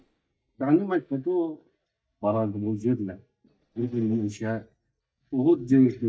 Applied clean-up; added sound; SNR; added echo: neural mask model DeepFilterNet 3.